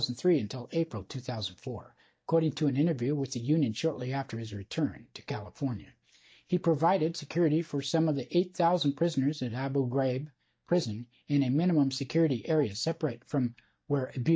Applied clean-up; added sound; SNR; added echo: neural mask model DeepFilterNet 3.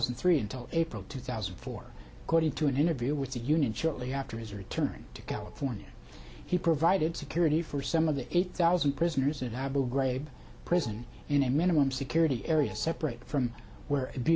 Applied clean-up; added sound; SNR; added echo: none; Dishes, pots, and pans; 18 dB; none.